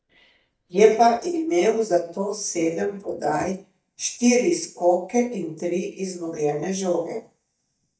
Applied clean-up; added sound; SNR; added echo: neural mask model DeepFilterNet 3.